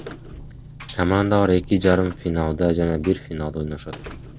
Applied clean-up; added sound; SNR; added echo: none; Engine + Gunshot, gunfire; 16 dB; none.